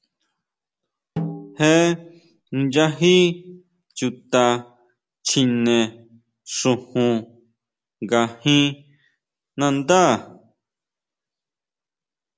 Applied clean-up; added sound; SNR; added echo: none; Snare drum; 11 dB; none.